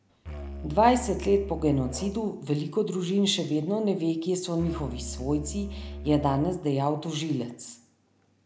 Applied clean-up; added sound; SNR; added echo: none; Musical instrument; 11 dB; none.